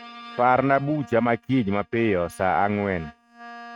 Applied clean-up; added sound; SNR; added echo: neural mask model RNNoise.